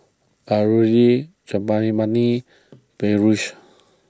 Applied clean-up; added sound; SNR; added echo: none; none; none; none.